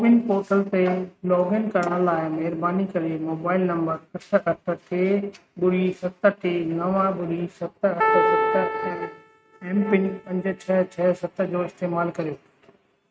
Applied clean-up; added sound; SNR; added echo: neural mask model RNNoise.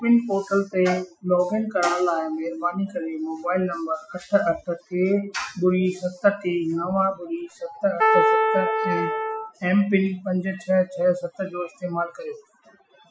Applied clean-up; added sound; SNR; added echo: classical method Wiener filter.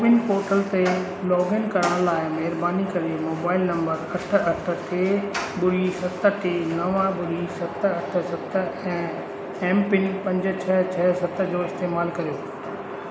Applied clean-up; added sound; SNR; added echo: none; none; none; none.